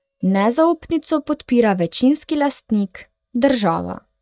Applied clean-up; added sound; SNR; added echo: neural mask model DeepFilterNet 3.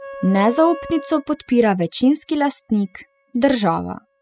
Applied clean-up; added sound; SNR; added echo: classical method spectral subtraction.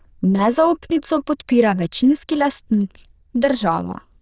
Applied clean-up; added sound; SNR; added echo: neural diffusion model UNIVERSE++.